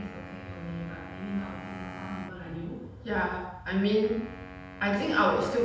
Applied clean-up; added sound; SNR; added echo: none; Wind instrument, woodwind instrument; 15 dB; reverberation time 0.7 s.